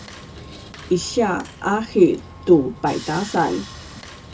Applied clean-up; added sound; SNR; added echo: none; Sawing; 17 dB; reverberation time 0.2 s.